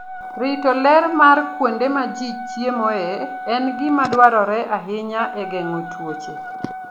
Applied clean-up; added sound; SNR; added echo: none; Wind instrument, woodwind instrument; 12 dB; none.